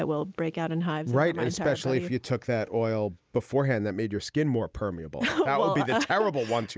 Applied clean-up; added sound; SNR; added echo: none; none; none; none.